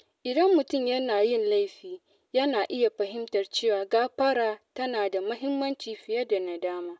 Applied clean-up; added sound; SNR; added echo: none; none; none; none.